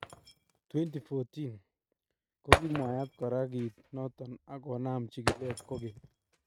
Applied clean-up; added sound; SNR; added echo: neural mask model RNNoise.